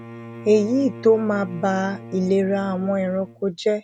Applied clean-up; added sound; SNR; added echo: none; Bowed string instrument; 16 dB; none.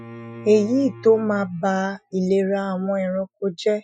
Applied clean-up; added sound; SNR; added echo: classical method Wiener filter.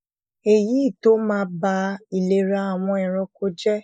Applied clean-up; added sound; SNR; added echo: neural mask model Resemble Enhance denoiser.